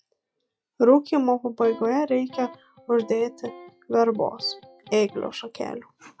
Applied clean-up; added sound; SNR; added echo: classical method log-MMSE.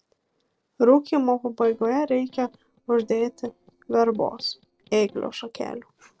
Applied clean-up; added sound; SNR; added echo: neural separator model SepFormer DNS4.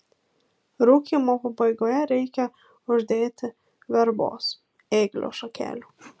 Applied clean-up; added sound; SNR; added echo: none; none; none; none.